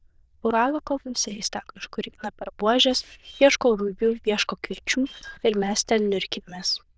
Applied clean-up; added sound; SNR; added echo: neural diffusion model UNIVERSE++.